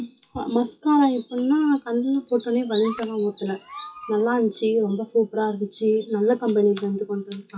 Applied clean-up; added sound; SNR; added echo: classical method WPE with log-MMSE.